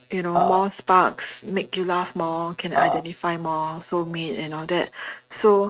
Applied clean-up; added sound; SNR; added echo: neural mask model RNNoise.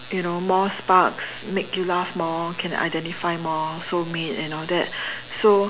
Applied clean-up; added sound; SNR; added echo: none; none; none; none.